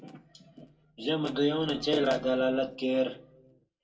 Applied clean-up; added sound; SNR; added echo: none; none; none; reverberation time 0.2 s.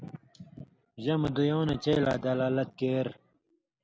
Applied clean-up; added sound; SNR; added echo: none; none; none; none.